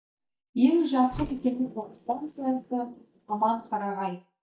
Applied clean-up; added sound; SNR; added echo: neural mask model DeepFilterNet 3.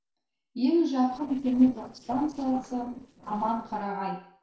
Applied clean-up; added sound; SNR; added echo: neural separator model SepFormer DNS4.